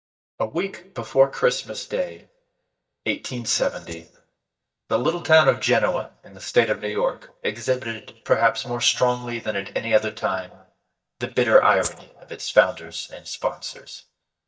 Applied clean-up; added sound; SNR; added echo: neural mask model DeepFilterNet 3.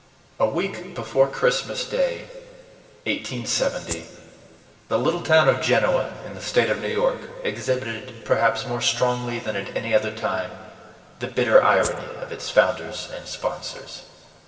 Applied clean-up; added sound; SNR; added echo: none; Rattle (instrument); 11 dB; reverberation time 2.5 s.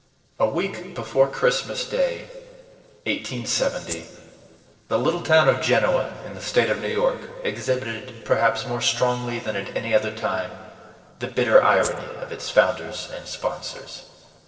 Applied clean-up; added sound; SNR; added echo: neural separator model SepFormer DNS4.